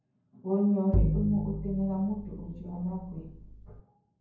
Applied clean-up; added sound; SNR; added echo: none; Bowed string instrument; 0 dB; reverberation time 0.9 s.